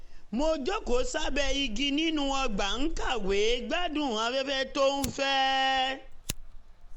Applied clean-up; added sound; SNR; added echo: none; Fire; 5 dB; none.